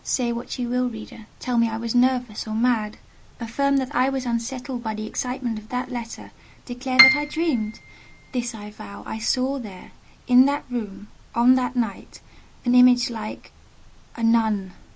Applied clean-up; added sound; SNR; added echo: none; Piano; -1 dB; none.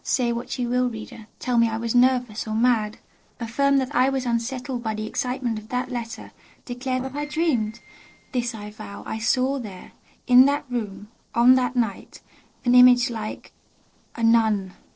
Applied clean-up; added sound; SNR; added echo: neural separator model SepFormer DNS4.